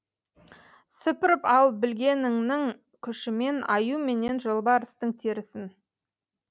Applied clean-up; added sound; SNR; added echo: none; none; none; none.